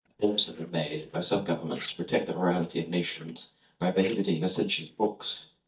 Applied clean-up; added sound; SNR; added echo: neural mask model DeepFilterNet 3.